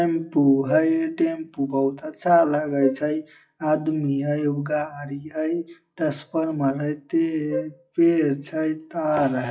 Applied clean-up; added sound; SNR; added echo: classical method WPE with log-MMSE.